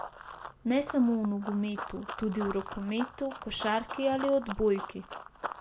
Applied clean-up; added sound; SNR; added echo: none; Run; 11 dB; none.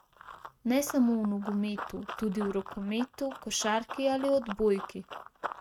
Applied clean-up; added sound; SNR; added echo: neural mask model RNNoise.